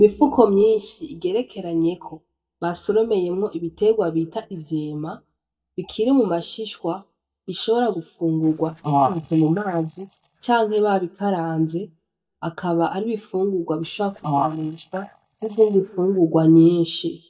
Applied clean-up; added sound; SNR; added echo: neural mask model DeepFilterNet 3.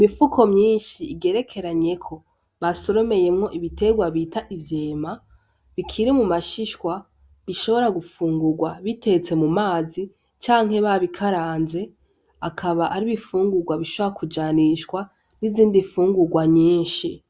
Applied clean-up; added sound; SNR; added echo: none; none; none; none.